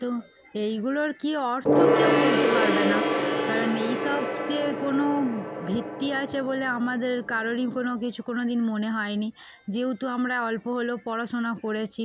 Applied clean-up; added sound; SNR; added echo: none; Gong; 1 dB; none.